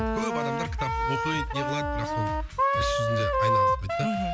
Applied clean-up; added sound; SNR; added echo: none; Wind instrument, woodwind instrument; -4 dB; none.